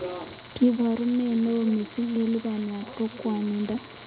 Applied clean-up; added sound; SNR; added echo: none; Tools; 19 dB; none.